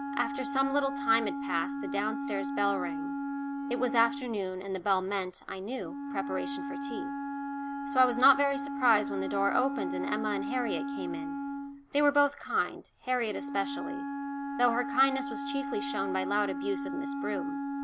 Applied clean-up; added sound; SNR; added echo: none; Wind instrument, woodwind instrument; 4 dB; none.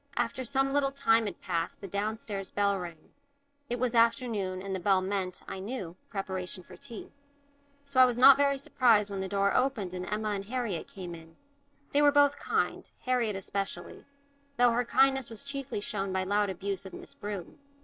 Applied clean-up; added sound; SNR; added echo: neural separator model SepFormer DNS4.